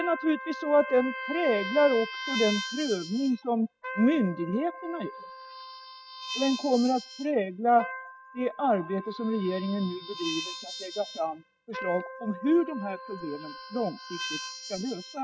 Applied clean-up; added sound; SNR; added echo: classical method spectral subtraction.